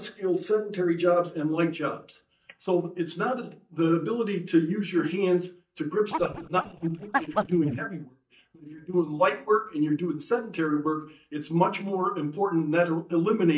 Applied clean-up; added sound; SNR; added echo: neural mask model DeepFilterNet 3.